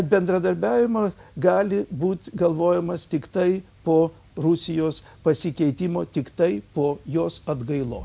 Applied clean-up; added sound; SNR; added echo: none; none; none; none.